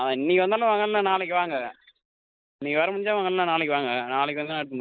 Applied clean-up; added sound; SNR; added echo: neural mask model Resemble Enhance denoiser.